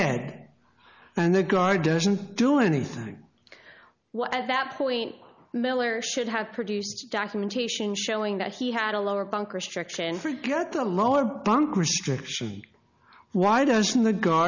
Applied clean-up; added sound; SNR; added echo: none; none; none; none.